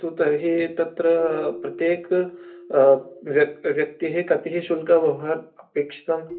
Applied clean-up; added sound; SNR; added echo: none; Keyboard (musical); 20 dB; reverberation time 0.3 s.